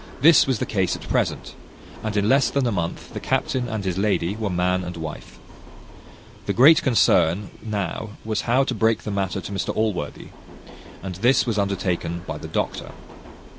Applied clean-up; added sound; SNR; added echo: none; Subway, metro, underground; 17 dB; none.